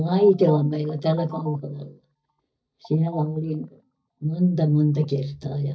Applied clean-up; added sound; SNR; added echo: neural mask model DeepFilterNet 3.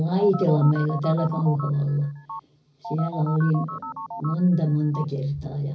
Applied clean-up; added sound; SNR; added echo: none; Telephone; 12 dB; reverberation time 0.4 s.